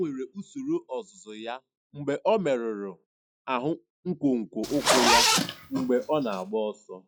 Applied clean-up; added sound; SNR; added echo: classical method log-MMSE.